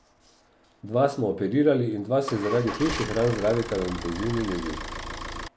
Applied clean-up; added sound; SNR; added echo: none; Idling / Engine starting / Motor vehicle (road); 8 dB; none.